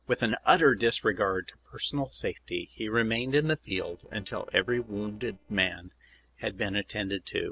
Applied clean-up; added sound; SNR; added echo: neural separator model SepFormer DNS4.